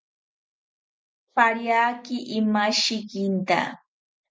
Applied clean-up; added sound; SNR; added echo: none; none; none; none.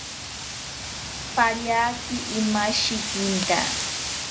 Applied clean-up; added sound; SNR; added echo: none; Wind; 4 dB; none.